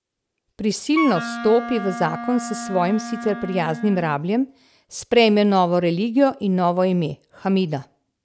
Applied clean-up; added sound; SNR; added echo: none; Wind instrument, woodwind instrument; 10 dB; none.